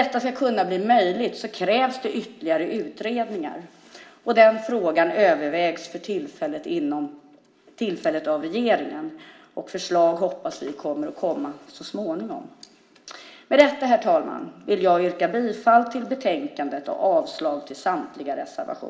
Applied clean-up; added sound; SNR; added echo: none; none; none; reverberation time 0.8 s.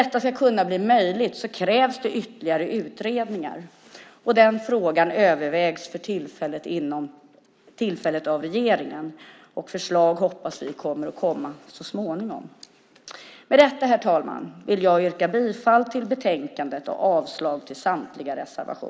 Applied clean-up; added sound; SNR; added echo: none; none; none; none.